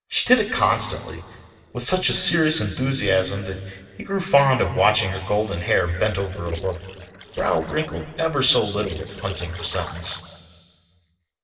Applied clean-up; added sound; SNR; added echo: neural separator model SepFormer DNS4.